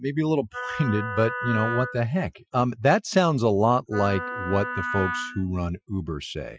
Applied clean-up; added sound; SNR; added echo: classical method Wiener filter.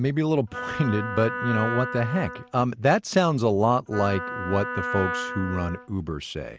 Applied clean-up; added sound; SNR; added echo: none; Wind instrument, woodwind instrument; 7 dB; none.